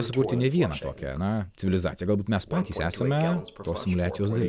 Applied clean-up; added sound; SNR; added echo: none; Toilet flush; 10 dB; none.